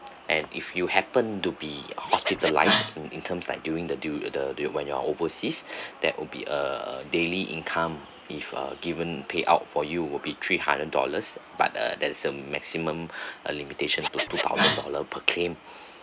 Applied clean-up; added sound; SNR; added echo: none; Scratching (performance technique); 2 dB; none.